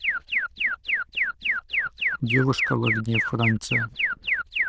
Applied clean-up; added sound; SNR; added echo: neural diffusion model UNIVERSE++.